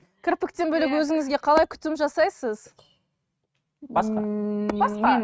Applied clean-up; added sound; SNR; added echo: neural mask model RNNoise.